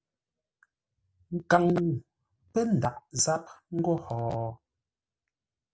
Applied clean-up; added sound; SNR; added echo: none; none; none; none.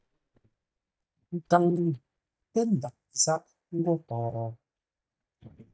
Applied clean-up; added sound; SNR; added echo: neural mask model DeepFilterNet 3.